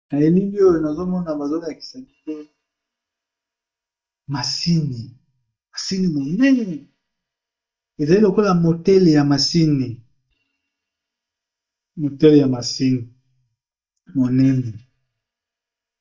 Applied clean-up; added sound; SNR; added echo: neural mask model DeepFilterNet 3.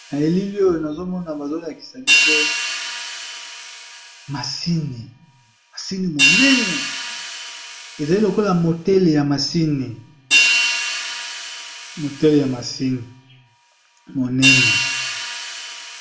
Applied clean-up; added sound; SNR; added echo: none; Hi-hat; 0 dB; reverberation time 0.4 s.